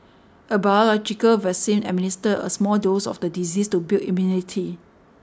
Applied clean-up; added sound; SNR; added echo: none; none; none; none.